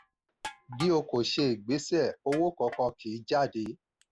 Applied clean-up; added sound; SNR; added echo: none; Crushing; 18 dB; none.